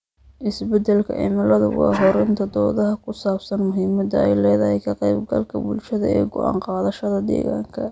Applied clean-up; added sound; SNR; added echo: none; Sneeze; 12 dB; none.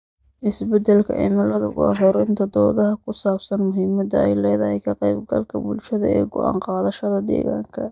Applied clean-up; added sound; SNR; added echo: neural mask model DeepFilterNet 3.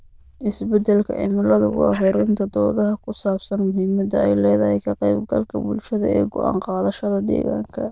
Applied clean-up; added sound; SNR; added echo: neural diffusion model UNIVERSE++.